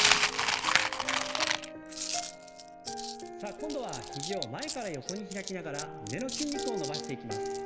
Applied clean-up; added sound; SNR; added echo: none; Coin (dropping); -4 dB; reverberation time 1.7 s.